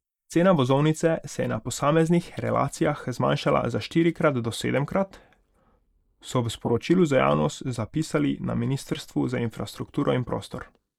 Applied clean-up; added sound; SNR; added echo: neural mask model Resemble Enhance denoiser.